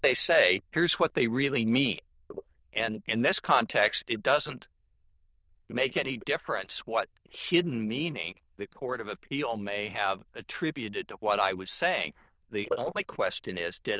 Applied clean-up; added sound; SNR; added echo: neural diffusion model UNIVERSE++.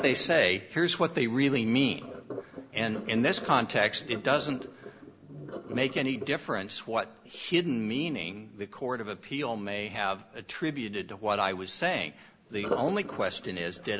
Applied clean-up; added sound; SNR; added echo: none; Sink (filling or washing); 13 dB; none.